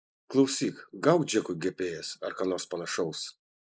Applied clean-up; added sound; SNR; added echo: neural mask model Resemble Enhance denoiser.